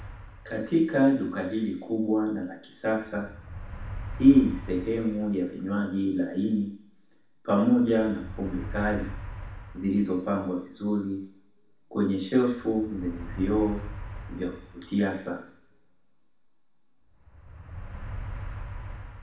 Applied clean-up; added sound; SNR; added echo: none; Motor vehicle (road); 13 dB; reverberation time 0.7 s.